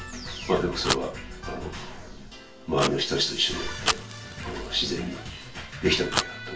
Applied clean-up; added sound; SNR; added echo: none; Fire; 6 dB; reverberation time 0.2 s.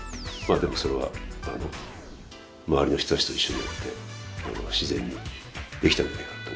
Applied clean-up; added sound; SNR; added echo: none; none; none; none.